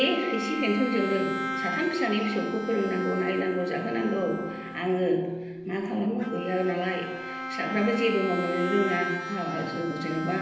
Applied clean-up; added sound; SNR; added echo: none; Bowed string instrument; 7 dB; reverberation time 0.8 s.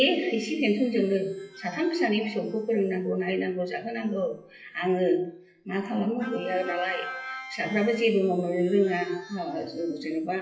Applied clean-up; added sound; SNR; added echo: classical method WPE with log-MMSE.